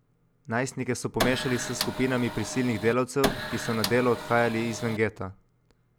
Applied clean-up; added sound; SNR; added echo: none; Printer; 5 dB; none.